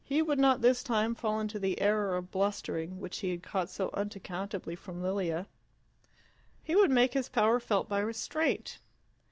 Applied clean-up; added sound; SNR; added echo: none; none; none; none.